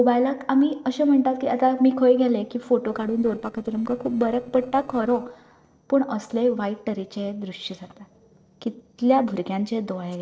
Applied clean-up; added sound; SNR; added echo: neural separator model SepFormer DNS4.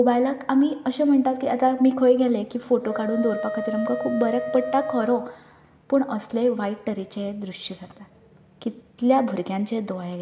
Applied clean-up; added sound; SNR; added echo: none; Wind instrument, woodwind instrument; 8 dB; none.